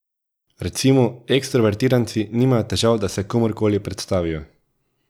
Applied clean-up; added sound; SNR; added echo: none; none; none; none.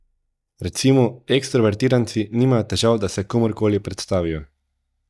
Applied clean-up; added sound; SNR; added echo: neural mask model DeepFilterNet 3.